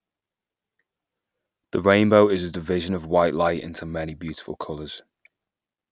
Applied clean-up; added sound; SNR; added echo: none; none; none; none.